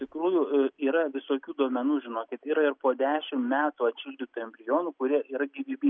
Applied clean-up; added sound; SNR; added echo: none; none; none; none.